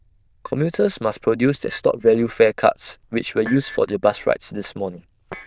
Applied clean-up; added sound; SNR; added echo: neural diffusion model UNIVERSE++.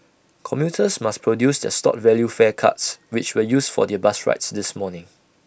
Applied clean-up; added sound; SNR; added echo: none; none; none; none.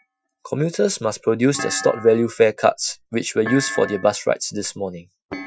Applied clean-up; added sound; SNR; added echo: classical method Wiener filter.